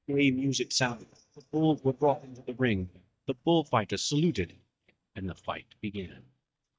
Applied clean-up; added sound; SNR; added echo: neural mask model DeepFilterNet 3.